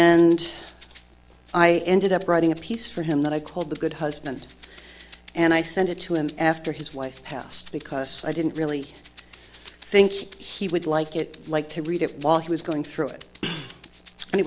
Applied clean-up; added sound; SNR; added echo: none; Rattle (instrument); 12 dB; none.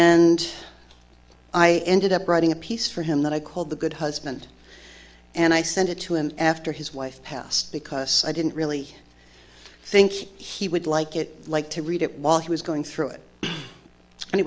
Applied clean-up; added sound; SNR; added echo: none; none; none; none.